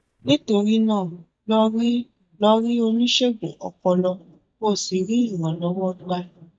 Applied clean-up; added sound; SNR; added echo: neural mask model DeepFilterNet 3.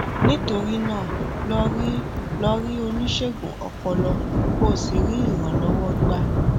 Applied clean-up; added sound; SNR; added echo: none; Thunder / Rain; -4 dB; none.